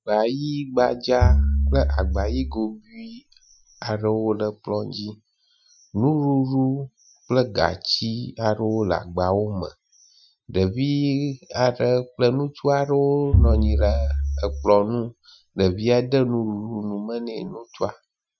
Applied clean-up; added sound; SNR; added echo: classical method Wiener filter.